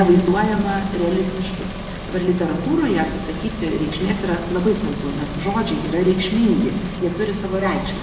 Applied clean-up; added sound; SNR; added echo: none; Engine; 9 dB; reverberation time 1.5 s.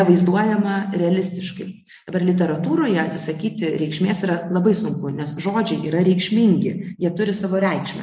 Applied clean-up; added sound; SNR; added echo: none; none; none; none.